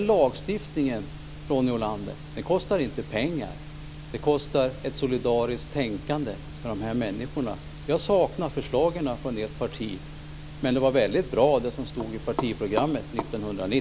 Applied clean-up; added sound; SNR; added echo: none; none; none; none.